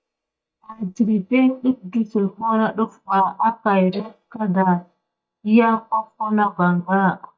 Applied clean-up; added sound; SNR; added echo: neural mask model DeepFilterNet 3.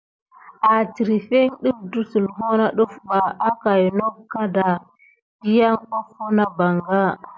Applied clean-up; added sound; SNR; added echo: none; none; none; none.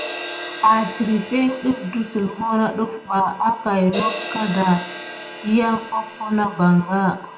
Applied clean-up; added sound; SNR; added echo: none; Crash cymbal; 13 dB; reverberation time 0.6 s.